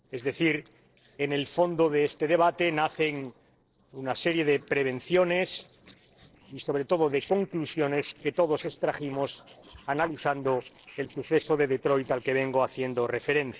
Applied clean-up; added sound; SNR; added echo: neural separator model SepFormer DNS4.